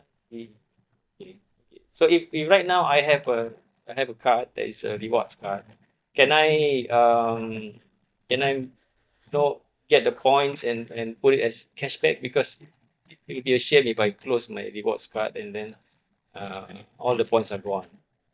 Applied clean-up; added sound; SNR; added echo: neural mask model DeepFilterNet 3.